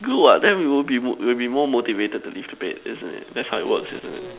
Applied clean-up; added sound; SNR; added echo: none; none; none; none.